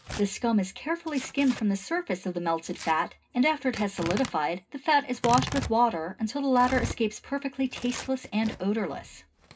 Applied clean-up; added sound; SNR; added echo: none; Tearing; 12 dB; reverberation time 0.2 s.